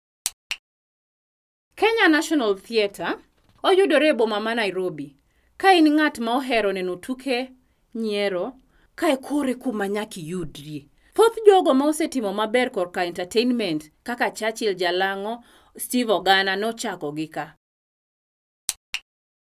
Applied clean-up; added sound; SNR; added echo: none; none; none; none.